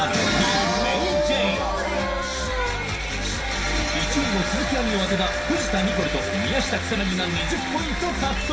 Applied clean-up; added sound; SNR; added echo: none; Wind instrument, woodwind instrument; 10 dB; reverberation time 2.2 s.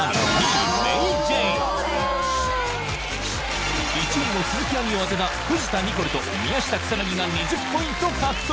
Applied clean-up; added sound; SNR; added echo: none; none; none; none.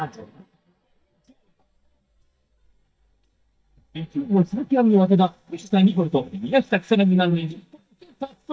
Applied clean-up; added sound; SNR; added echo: neural mask model DeepFilterNet 3.